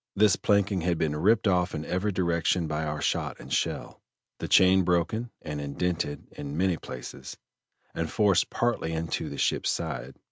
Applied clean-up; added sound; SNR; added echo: none; none; none; none.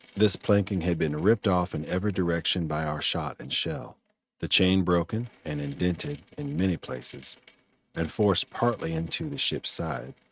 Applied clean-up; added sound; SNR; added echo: neural mask model RNNoise.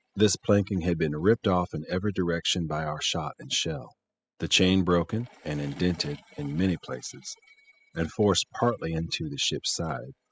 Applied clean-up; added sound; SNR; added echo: classical method spectral subtraction.